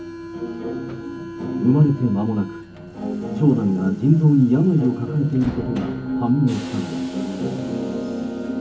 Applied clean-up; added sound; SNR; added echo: none; Subway, metro, underground; 17 dB; reverberation time 0.3 s.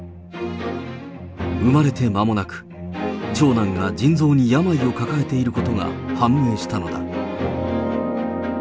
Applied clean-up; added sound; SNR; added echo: none; none; none; none.